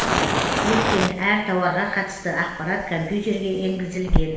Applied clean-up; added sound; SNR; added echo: none; Fire; 1 dB; reverberation time 1.1 s.